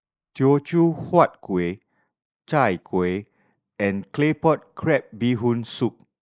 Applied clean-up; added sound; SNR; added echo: neural mask model Resemble Enhance denoiser.